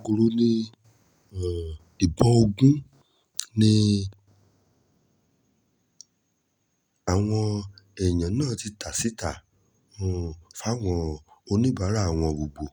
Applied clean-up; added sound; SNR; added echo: none; none; none; none.